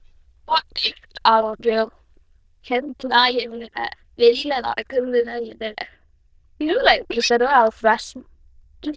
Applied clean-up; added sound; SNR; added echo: neural diffusion model UNIVERSE++.